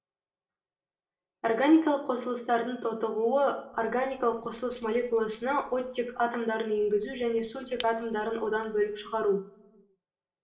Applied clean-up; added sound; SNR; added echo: neural separator model SepFormer DNS4.